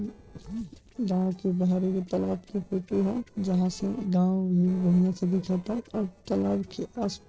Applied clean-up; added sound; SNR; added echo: neural separator model SepFormer DNS4.